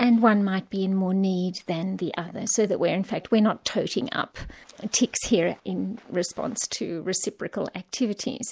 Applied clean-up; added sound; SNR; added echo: none; none; none; none.